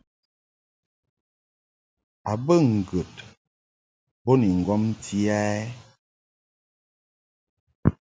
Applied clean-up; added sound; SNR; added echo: none; none; none; none.